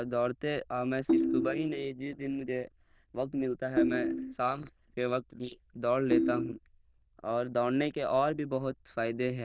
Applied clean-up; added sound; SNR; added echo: neural diffusion model UNIVERSE++.